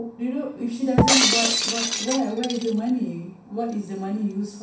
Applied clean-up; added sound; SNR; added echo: none; Shatter; -1 dB; reverberation time 0.6 s.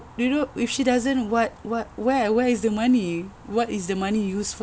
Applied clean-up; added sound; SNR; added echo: none; none; none; none.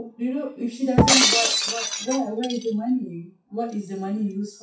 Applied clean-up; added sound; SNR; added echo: classical method WPE with log-MMSE.